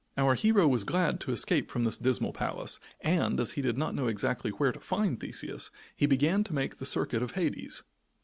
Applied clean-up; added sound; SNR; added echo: none; none; none; none.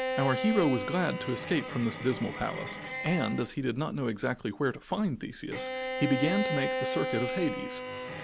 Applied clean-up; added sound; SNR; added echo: none; Bowed string instrument; 5 dB; none.